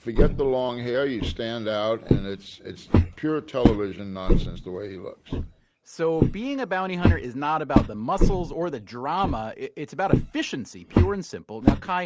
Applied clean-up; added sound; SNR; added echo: none; Walk, footsteps; -3 dB; none.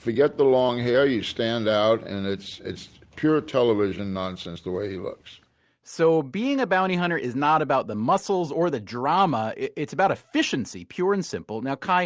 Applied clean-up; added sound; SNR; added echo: none; none; none; none.